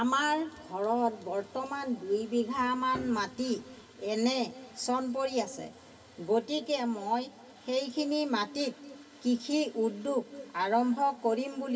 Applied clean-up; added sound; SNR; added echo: none; Piano; 16 dB; reverberation time 2.5 s.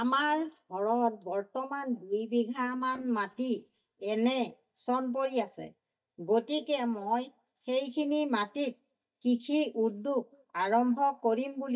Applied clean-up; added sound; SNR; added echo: neural mask model DeepFilterNet 3.